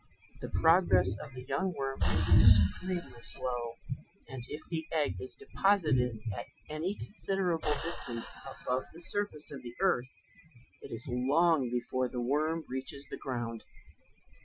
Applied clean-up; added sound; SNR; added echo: classical method Wiener filter.